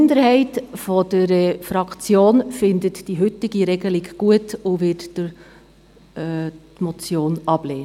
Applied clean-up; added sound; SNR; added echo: none; none; none; none.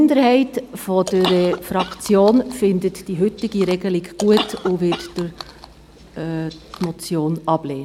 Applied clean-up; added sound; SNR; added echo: none; Chewing, mastication / Cough; 12 dB; none.